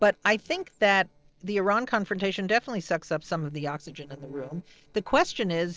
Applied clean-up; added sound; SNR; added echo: neural separator model SepFormer DNS4.